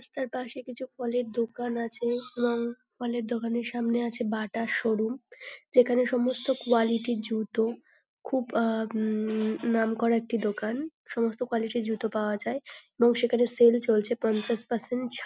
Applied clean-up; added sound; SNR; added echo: none; none; none; none.